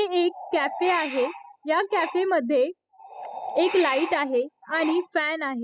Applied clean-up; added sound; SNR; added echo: classical method spectral subtraction.